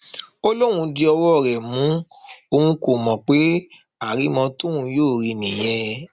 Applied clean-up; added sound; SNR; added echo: none; none; none; none.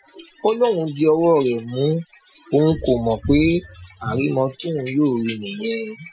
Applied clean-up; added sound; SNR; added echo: classical method Wiener filter.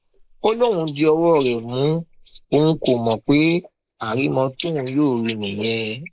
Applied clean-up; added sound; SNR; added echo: neural mask model Resemble Enhance denoiser.